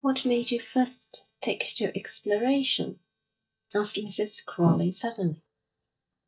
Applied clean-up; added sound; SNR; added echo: neural mask model DeepFilterNet 3.